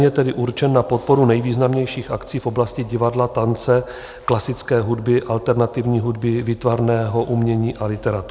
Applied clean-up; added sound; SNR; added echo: none; none; none; none.